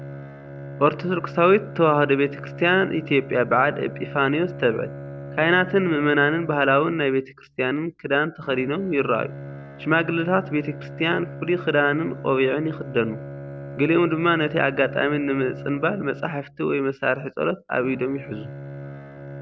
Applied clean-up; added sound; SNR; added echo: none; Bowed string instrument; 13 dB; none.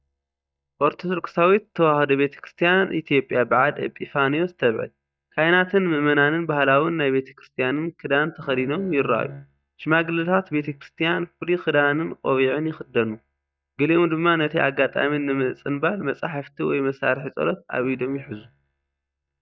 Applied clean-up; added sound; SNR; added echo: neural mask model DeepFilterNet 3.